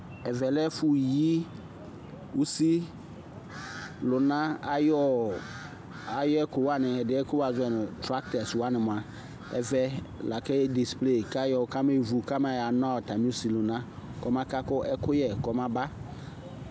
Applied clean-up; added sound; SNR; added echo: none; none; none; none.